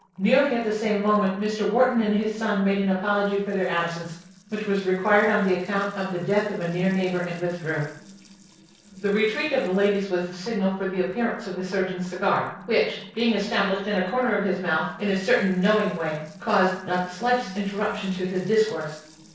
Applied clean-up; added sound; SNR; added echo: neural separator model SepFormer DNS4.